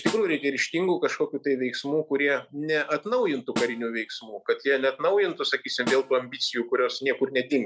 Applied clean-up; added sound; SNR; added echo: none; Snare drum; 12 dB; none.